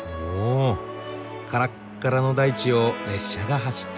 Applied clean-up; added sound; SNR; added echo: none; none; none; none.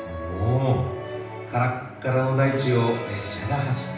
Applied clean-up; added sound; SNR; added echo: none; none; none; reverberation time 0.9 s.